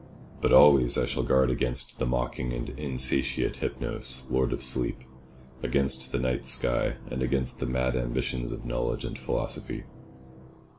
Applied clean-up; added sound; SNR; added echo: none; Musical instrument; 20 dB; none.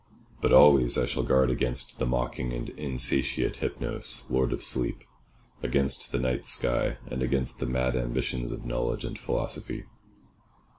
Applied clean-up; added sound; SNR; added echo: none; none; none; none.